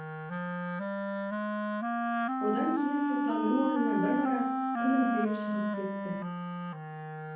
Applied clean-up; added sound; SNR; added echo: none; Wind instrument, woodwind instrument; -3 dB; reverberation time 0.7 s.